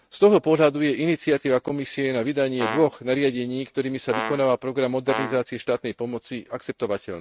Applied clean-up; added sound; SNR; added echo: neural mask model RNNoise.